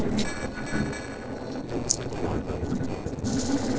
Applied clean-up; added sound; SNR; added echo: neural separator model SepFormer DNS4.